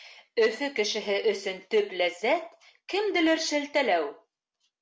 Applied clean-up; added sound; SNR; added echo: none; none; none; none.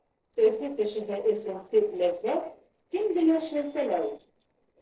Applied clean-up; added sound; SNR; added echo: neural separator model SepFormer DNS4.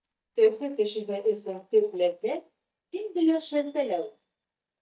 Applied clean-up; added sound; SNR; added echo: neural mask model DeepFilterNet 3.